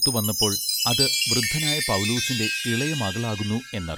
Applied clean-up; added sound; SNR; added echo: none; Chime; -1 dB; none.